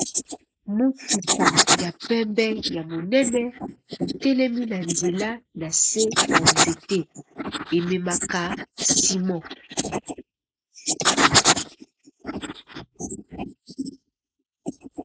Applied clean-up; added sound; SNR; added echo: neural mask model Resemble Enhance denoiser.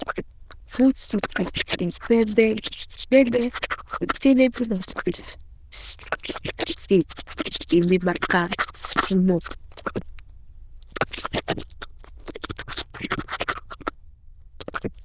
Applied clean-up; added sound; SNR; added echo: neural diffusion model UNIVERSE++.